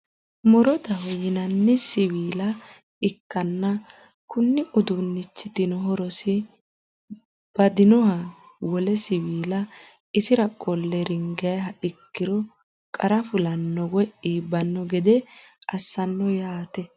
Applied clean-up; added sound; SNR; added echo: none; none; none; none.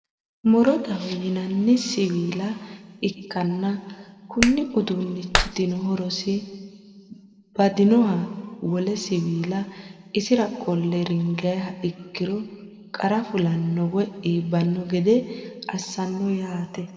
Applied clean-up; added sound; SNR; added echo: none; Clapping; 4 dB; reverberation time 1.7 s.